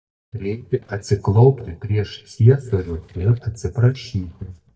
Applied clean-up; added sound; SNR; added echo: neural mask model DeepFilterNet 3.